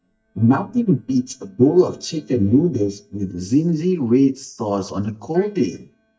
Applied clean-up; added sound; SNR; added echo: neural mask model DeepFilterNet 3.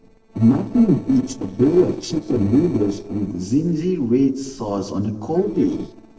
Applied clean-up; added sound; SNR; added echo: neural separator model SepFormer DNS4.